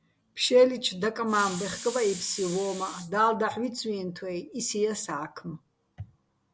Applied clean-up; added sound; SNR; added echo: none; Hiss; 12 dB; none.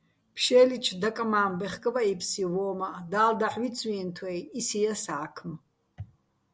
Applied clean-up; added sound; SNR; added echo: none; none; none; none.